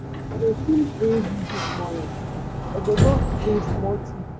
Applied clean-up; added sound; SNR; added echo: none; Sliding door; 0 dB; none.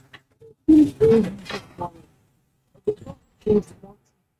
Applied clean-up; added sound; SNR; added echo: neural mask model RNNoise.